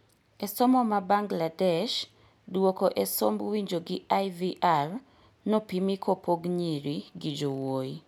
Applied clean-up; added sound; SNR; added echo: none; none; none; none.